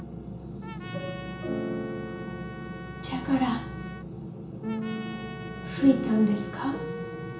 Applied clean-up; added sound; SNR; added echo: none; Trumpet; 16 dB; reverberation time 0.7 s.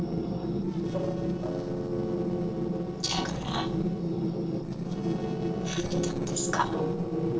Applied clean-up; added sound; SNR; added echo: neural separator model SepFormer DNS4.